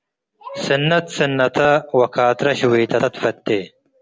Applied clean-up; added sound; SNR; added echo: none; none; none; none.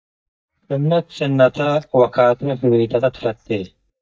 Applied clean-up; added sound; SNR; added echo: neural mask model DeepFilterNet 3.